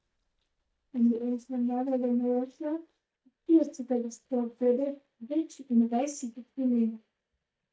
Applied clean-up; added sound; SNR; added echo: neural mask model DeepFilterNet 3.